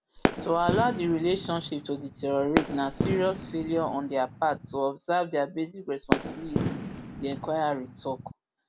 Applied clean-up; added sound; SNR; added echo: none; Fireworks; 3 dB; none.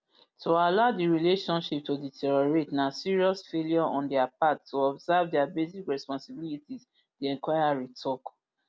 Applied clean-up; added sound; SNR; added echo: none; none; none; none.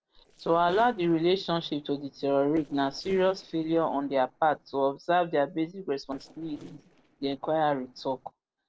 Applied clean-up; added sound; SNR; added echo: neural separator model SepFormer DNS4.